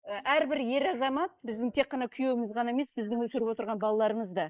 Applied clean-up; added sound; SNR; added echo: neural mask model Resemble Enhance denoiser.